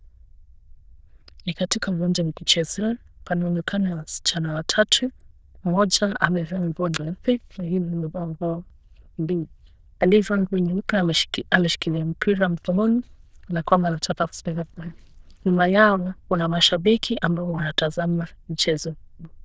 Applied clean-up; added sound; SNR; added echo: neural diffusion model UNIVERSE++.